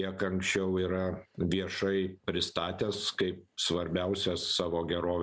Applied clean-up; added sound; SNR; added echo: none; none; none; none.